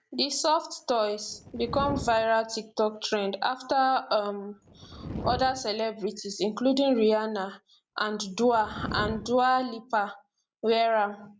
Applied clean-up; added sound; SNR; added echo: none; Fire; 13 dB; none.